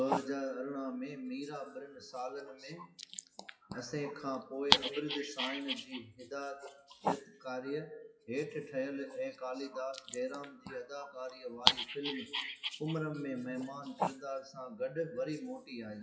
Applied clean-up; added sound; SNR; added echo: classical method WPE with log-MMSE.